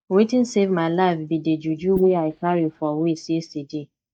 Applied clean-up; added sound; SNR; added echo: neural mask model DeepFilterNet 3.